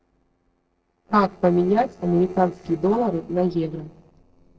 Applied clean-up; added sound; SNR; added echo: neural separator model SepFormer DNS4.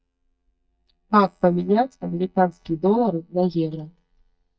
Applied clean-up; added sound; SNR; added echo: neural mask model DeepFilterNet 3.